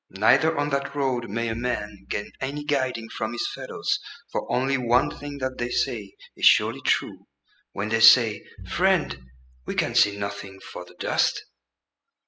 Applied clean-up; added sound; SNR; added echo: classical method spectral subtraction.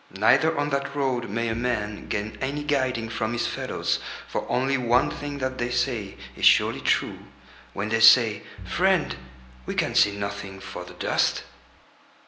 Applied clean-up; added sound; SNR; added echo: none; Bowed string instrument; 20 dB; none.